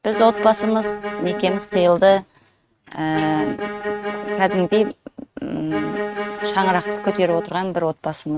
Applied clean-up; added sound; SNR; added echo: neural mask model RNNoise.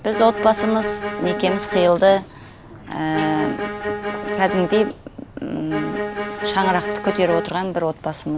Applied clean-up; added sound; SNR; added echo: none; Bowed string instrument; 5 dB; none.